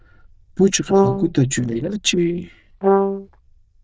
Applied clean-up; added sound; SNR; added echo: neural diffusion model UNIVERSE++.